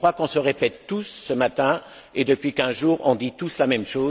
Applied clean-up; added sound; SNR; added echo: none; none; none; none.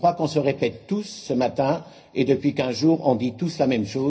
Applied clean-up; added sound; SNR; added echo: none; none; none; reverberation time 0.4 s.